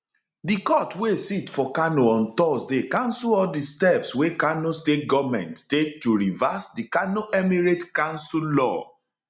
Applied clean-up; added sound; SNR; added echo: none; none; none; none.